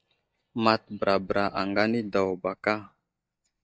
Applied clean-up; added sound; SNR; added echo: neural mask model DeepFilterNet 3.